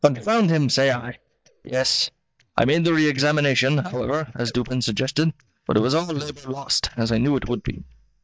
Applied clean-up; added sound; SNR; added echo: neural mask model DeepFilterNet 3.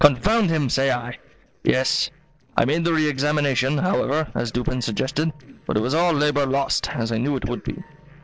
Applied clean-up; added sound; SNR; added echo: neural separator model SepFormer DNS4.